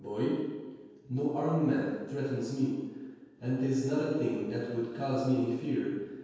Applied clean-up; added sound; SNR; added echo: none; none; none; reverberation time 1.2 s.